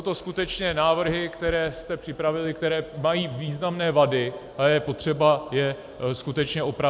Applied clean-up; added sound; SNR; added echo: none; none; none; none.